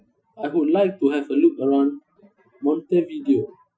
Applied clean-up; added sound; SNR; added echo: classical method Wiener filter.